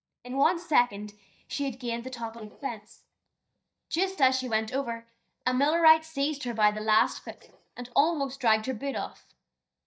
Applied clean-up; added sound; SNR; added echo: neural mask model DeepFilterNet 3.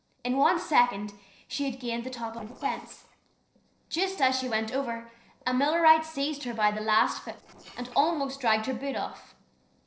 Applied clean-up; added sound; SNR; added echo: neural separator model SepFormer DNS4.